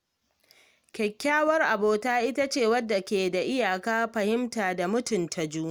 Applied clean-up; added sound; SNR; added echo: none; none; none; none.